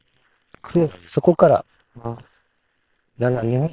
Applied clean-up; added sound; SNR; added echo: neural separator model SepFormer WHAM!.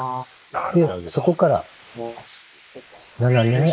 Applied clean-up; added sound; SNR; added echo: neural mask model Resemble Enhance denoiser.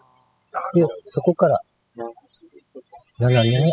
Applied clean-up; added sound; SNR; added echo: classical method spectral subtraction.